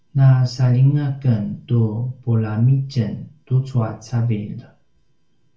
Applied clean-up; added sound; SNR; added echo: none; none; none; reverberation time 0.3 s.